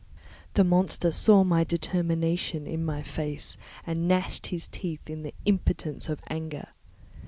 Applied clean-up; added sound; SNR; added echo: none; Wind; 17 dB; none.